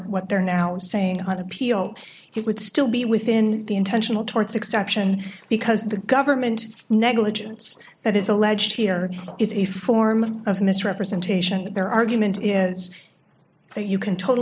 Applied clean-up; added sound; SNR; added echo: none; none; none; none.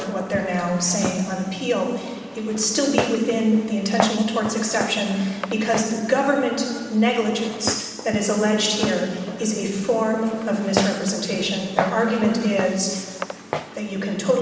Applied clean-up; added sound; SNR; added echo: none; Walk, footsteps; 9 dB; reverberation time 1.6 s.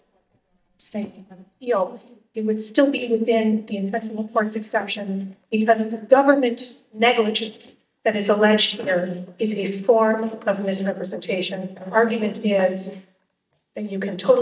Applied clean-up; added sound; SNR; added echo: neural mask model DeepFilterNet 3.